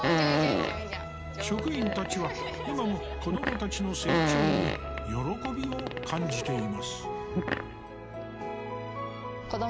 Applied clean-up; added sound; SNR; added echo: none; Fart; 0 dB; none.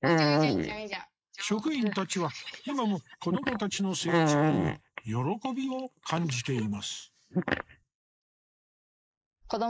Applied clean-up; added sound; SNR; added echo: neural mask model Resemble Enhance denoiser.